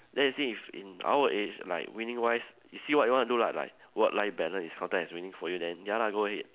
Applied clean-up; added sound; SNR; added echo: none; none; none; none.